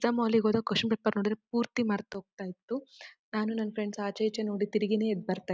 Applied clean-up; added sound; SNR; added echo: none; none; none; none.